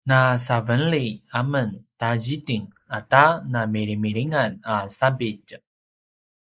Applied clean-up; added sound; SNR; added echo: neural mask model Resemble Enhance denoiser.